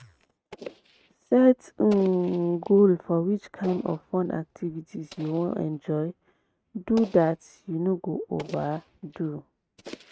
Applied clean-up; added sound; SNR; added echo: neural mask model RNNoise.